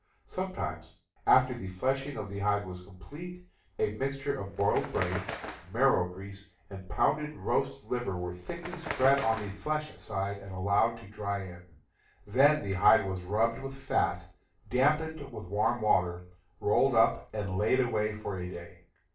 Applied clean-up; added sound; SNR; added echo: none; Bird; 11 dB; reverberation time 0.4 s.